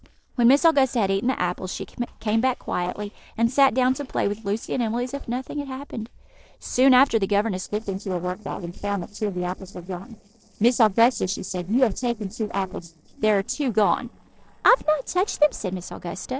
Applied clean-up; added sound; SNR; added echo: neural separator model SepFormer DNS4.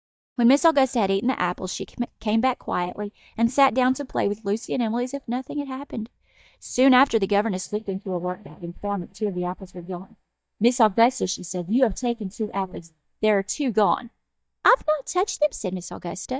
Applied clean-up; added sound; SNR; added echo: neural mask model DeepFilterNet 3.